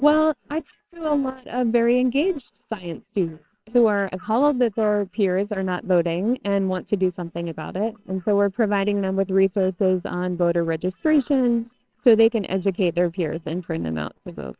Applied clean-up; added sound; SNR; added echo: neural separator model SepFormer WHAMR!.